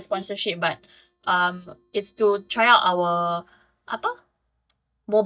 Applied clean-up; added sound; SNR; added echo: neural mask model DeepFilterNet 3.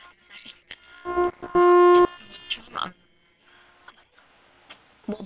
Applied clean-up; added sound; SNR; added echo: neural separator model SepFormer WHAM!.